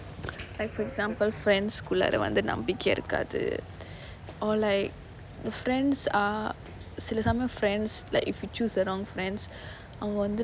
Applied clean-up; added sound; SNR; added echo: none; none; none; none.